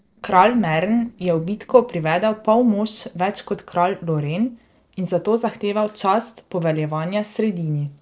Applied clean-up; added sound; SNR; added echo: neural separator model SepFormer DNS4.